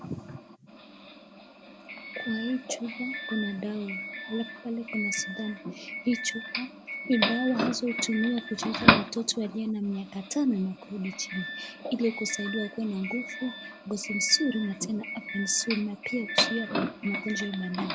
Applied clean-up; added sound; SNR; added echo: none; Doorbell; 2 dB; none.